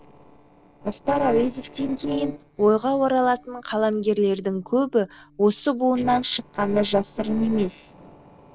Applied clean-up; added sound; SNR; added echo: neural separator model SepFormer DNS4.